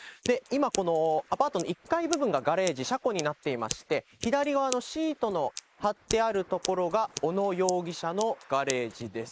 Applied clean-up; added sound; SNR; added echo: neural mask model Resemble Enhance denoiser.